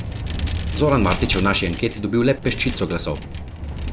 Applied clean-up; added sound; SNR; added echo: none; Vehicle; 5 dB; none.